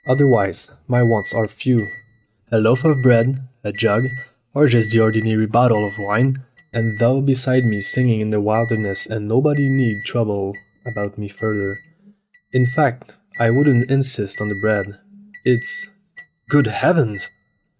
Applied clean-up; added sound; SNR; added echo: neural mask model RNNoise.